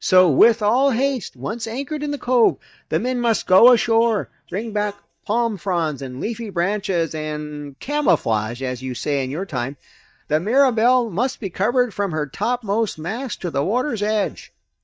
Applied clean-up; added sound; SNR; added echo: neural mask model DeepFilterNet 3.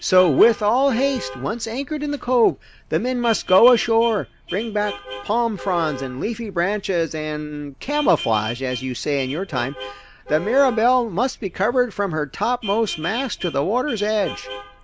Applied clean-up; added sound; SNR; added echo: none; Vehicle horn, car horn, honking; 15 dB; none.